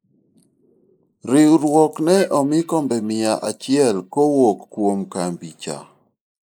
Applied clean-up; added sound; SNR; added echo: neural mask model Resemble Enhance denoiser.